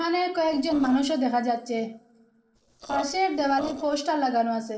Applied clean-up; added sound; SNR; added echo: neural separator model SepFormer DNS4.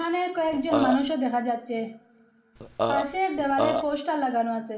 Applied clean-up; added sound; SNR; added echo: none; Burping, eructation; 2 dB; reverberation time 0.7 s.